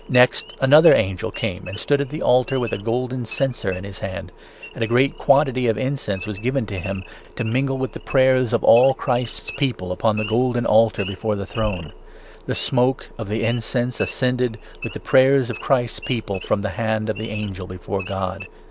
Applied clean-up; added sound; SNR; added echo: none; Idling / Wild animals; 18 dB; none.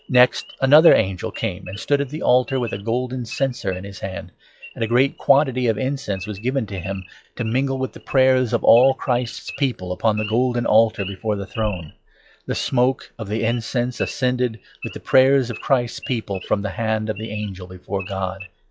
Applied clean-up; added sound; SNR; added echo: classical method log-MMSE.